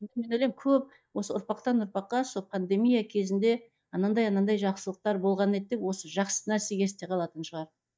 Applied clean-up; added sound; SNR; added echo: neural mask model DeepFilterNet 3.